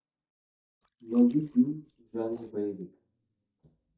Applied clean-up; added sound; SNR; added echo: neural mask model DeepFilterNet 3.